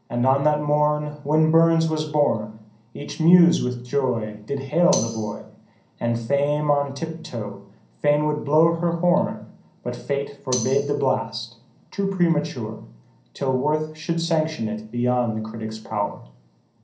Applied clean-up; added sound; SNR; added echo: none; Tambourine; 9 dB; reverberation time 0.6 s.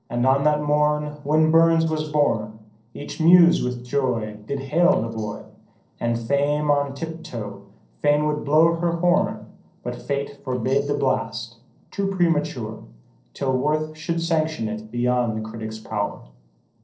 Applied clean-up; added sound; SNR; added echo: neural separator model SepFormer DNS4.